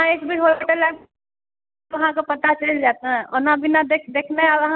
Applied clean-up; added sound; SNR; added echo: none; none; none; none.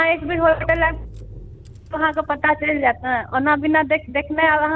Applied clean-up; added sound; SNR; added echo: none; Engine / Car; 15 dB; none.